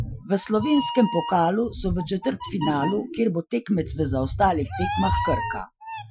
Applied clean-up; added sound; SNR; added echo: classical method Wiener filter.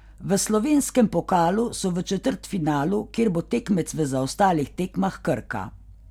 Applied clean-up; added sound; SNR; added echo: none; none; none; none.